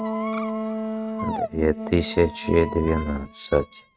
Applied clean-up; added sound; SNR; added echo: neural mask model RNNoise.